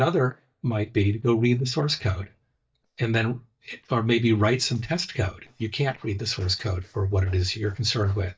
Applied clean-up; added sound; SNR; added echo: neural mask model DeepFilterNet 3.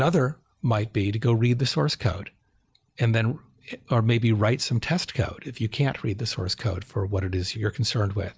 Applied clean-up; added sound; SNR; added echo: none; none; none; none.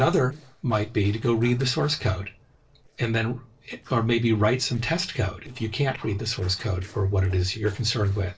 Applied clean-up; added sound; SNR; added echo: neural separator model SepFormer DNS4.